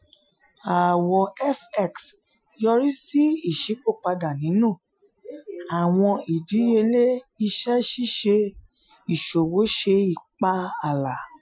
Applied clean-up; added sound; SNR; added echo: classical method Wiener filter.